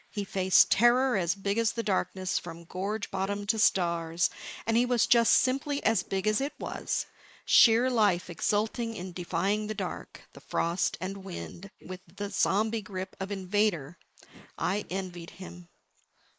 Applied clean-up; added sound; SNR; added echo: neural mask model Resemble Enhance denoiser.